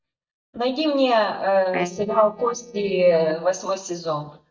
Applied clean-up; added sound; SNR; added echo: neural mask model DeepFilterNet 3.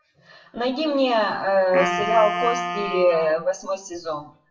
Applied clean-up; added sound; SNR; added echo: classical method WPE with log-MMSE.